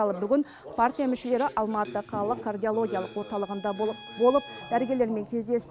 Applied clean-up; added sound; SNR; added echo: none; Bowed string instrument; 19 dB; none.